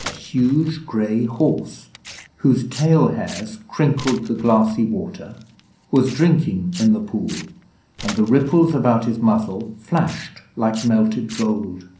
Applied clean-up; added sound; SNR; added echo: none; Tearing; 19 dB; reverberation time 0.6 s.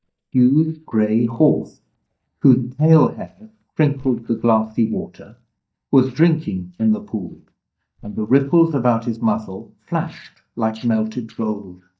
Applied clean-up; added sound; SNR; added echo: neural mask model DeepFilterNet 3.